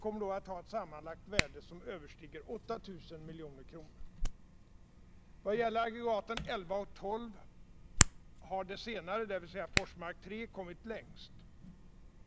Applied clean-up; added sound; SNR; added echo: none; Hands; -1 dB; none.